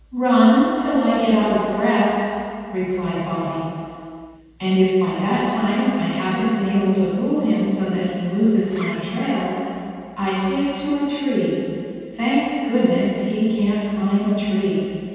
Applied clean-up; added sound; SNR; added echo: none; Zipper (clothing); 19 dB; reverberation time 2.1 s.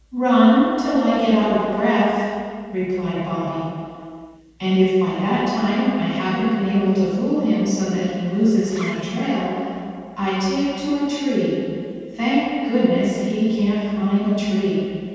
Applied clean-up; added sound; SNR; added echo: neural separator model SepFormer DNS4.